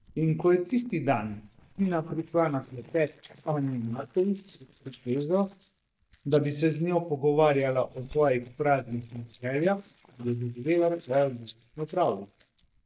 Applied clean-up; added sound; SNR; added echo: neural mask model DeepFilterNet 3.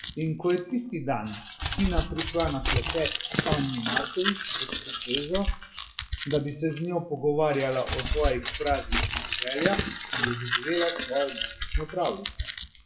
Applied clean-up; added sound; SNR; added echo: classical method WPE with log-MMSE.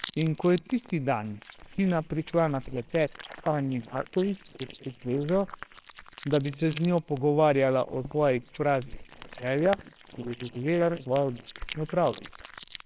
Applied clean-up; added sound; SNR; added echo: neural separator model SepFormer WHAMR!.